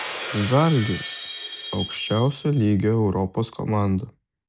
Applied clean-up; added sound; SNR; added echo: none; Shatter; 9 dB; none.